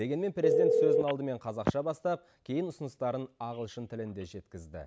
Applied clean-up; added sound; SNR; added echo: none; Telephone; -2 dB; none.